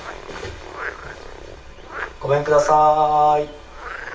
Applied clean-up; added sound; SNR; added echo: none; Frog; 14 dB; reverberation time 0.3 s.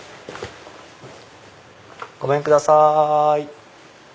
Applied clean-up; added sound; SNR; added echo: none; none; none; none.